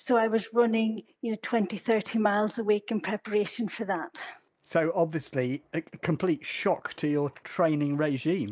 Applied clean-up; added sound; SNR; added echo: none; none; none; none.